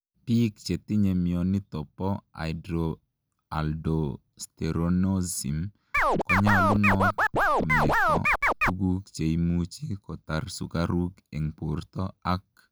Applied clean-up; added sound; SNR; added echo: none; Scratching (performance technique); -5 dB; none.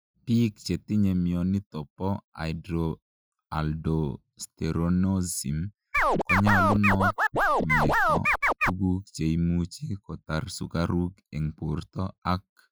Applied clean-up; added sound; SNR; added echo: classical method Wiener filter.